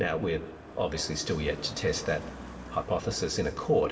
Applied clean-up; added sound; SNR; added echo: none; Car passing by; 14 dB; reverberation time 1.2 s.